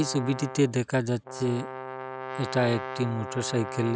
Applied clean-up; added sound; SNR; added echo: none; Brass instrument; 9 dB; none.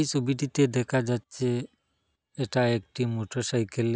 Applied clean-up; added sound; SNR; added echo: none; none; none; none.